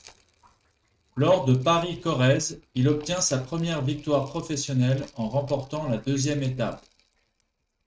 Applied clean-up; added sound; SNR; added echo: neural mask model RNNoise.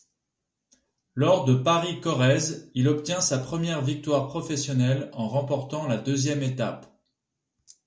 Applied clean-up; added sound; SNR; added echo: none; none; none; none.